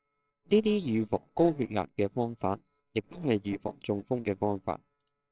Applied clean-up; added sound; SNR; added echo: neural separator model SepFormer WHAMR!.